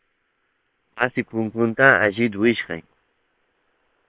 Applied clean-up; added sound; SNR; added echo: neural separator model SepFormer WHAM!.